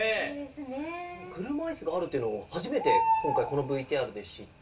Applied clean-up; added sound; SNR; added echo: none; Bird; 3 dB; reverberation time 0.2 s.